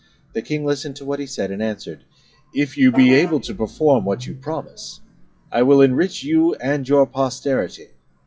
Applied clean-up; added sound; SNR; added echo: classical method WPE with log-MMSE.